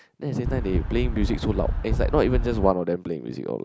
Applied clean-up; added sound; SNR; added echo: none; Wind; 0 dB; none.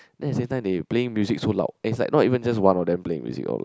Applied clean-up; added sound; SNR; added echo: none; none; none; none.